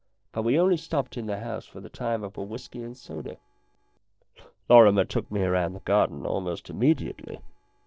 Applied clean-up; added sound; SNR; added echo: neural separator model SepFormer DNS4.